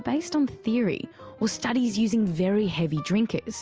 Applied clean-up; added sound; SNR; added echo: none; none; none; none.